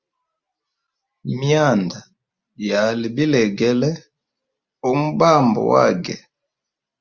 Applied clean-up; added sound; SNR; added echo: none; none; none; none.